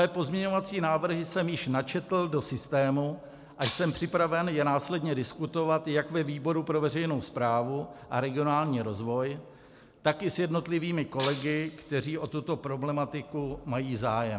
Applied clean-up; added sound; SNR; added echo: none; Shatter; 7 dB; none.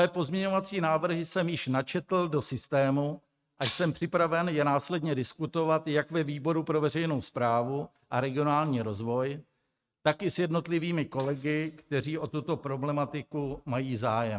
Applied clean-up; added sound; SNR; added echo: neural mask model RNNoise.